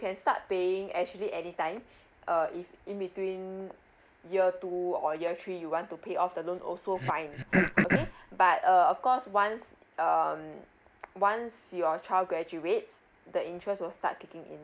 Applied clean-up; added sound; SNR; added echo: none; Cough; -1 dB; none.